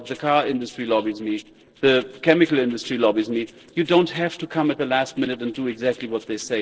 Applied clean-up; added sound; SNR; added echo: neural separator model SepFormer DNS4.